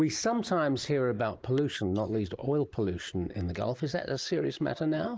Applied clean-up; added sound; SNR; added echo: neural mask model Resemble Enhance denoiser.